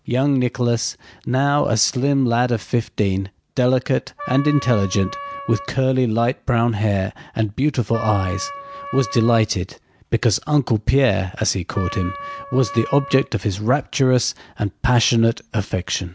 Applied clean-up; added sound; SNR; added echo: none; Wind instrument, woodwind instrument; 13 dB; none.